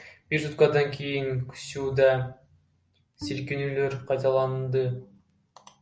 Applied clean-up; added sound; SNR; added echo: none; Bowed string instrument; 15 dB; none.